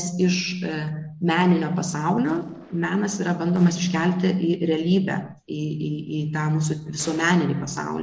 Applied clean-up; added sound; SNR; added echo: neural separator model SepFormer DNS4.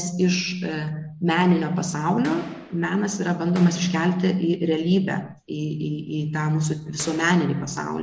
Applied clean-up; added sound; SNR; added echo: none; Boom; 19 dB; none.